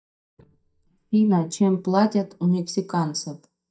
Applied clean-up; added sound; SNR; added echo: neural mask model DeepFilterNet 3.